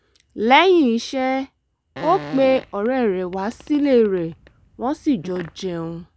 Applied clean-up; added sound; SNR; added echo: none; Fart; 17 dB; none.